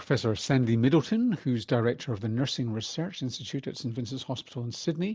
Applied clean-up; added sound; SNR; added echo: none; none; none; none.